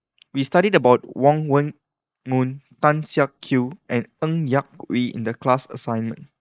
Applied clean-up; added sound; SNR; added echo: neural mask model Resemble Enhance denoiser.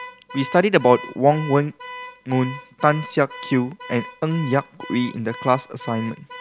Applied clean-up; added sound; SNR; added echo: none; Alarm / Car; 15 dB; none.